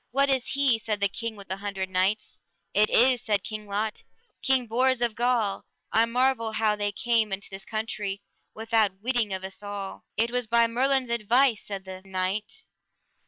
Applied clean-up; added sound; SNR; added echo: neural separator model SepFormer WHAM!.